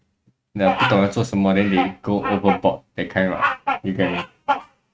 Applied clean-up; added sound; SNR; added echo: neural mask model RNNoise.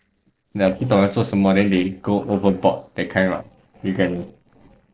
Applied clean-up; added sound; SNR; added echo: neural separator model SepFormer DNS4.